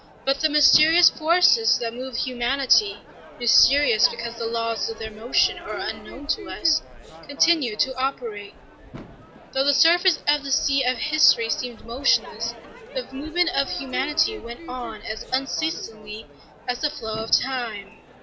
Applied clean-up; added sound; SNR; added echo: none; Crowd / Fireworks; 16 dB; none.